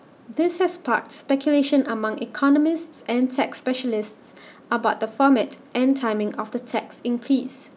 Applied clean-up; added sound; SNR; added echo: none; none; none; none.